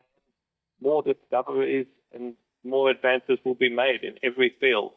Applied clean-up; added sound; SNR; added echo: neural mask model DeepFilterNet 3.